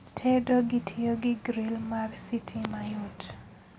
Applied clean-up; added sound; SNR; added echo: none; none; none; none.